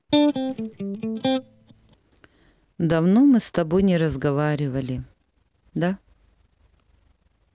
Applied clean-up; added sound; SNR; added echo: none; Electric guitar; 0 dB; none.